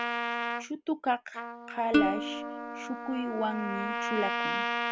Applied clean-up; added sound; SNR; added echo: none; Plucked string instrument + Trumpet; -2 dB; none.